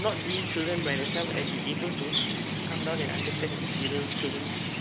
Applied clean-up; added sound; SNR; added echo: none; Chirp, tweet; -3 dB; none.